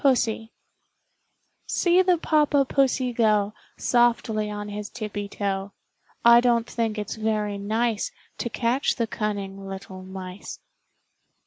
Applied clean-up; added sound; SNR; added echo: none; none; none; none.